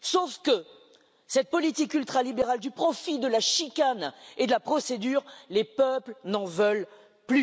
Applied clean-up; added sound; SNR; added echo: none; none; none; none.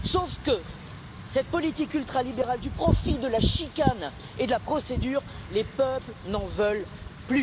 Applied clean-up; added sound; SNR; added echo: none; Wind / Rain; 4 dB; none.